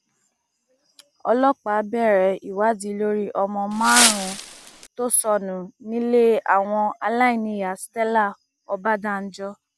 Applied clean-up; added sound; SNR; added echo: none; Wind; -1 dB; none.